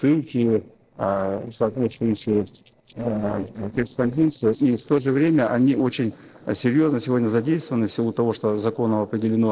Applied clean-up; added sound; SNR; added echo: neural separator model SepFormer DNS4.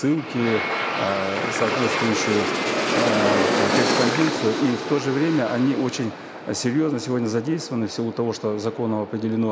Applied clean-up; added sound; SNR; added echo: none; Aircraft + Liquid; 2 dB; none.